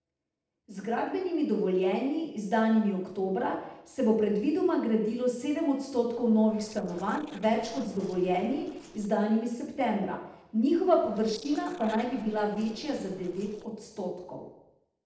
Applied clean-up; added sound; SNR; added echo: neural separator model SepFormer DNS4.